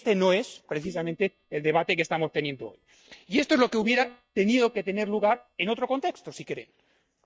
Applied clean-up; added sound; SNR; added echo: neural mask model DeepFilterNet 3.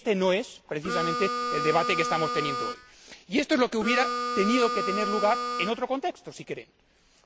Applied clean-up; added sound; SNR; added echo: none; Harmonica; 1 dB; none.